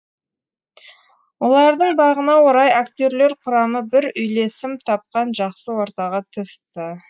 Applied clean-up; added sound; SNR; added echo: neural mask model Resemble Enhance denoiser.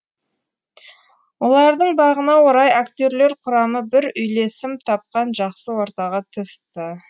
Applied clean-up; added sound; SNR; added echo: none; none; none; none.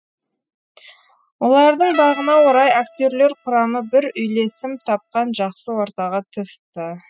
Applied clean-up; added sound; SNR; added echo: classical method spectral subtraction.